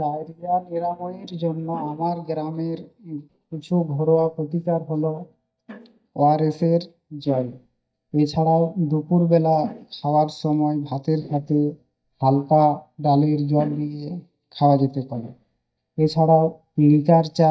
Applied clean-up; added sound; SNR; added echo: neural mask model DeepFilterNet 3.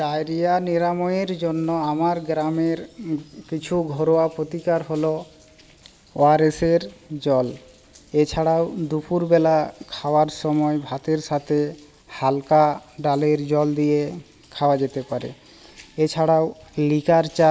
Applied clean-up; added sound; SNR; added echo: none; none; none; none.